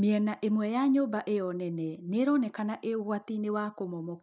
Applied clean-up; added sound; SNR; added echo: none; none; none; none.